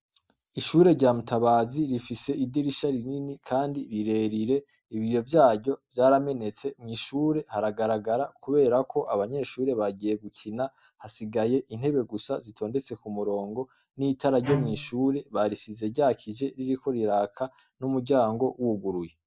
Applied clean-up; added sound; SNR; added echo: none; Bowed string instrument; 9 dB; none.